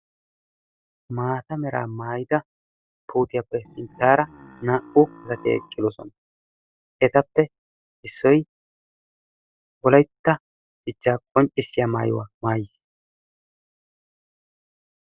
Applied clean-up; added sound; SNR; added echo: neural separator model SepFormer DNS4.